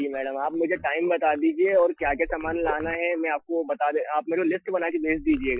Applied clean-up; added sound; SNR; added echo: classical method Wiener filter.